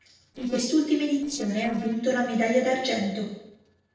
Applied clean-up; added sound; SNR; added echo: neural separator model SepFormer DNS4.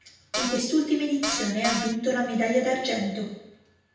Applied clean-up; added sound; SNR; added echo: none; Cupboard open or close; 4 dB; reverberation time 0.9 s.